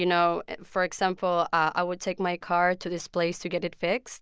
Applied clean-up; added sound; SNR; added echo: none; none; none; none.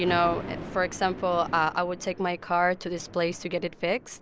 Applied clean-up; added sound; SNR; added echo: none; Thunder; 13 dB; none.